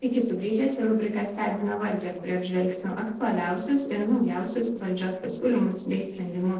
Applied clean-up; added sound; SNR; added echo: neural separator model SepFormer DNS4.